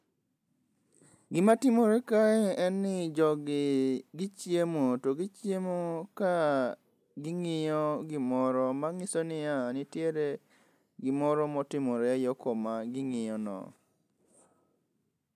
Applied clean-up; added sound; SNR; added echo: none; none; none; none.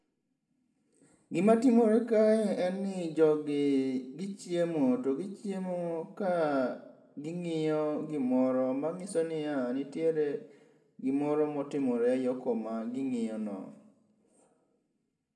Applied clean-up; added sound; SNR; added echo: none; none; none; reverberation time 0.6 s.